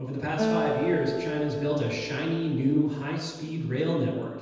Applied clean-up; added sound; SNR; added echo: none; Acoustic guitar; 6 dB; reverberation time 1.1 s.